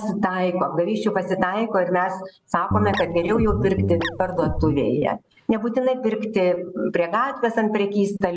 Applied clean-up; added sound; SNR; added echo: none; Guitar; 3 dB; none.